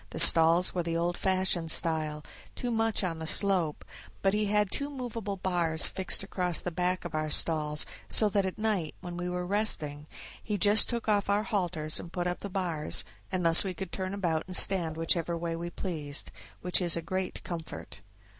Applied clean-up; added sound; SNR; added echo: none; Whoosh, swoosh, swish; 18 dB; none.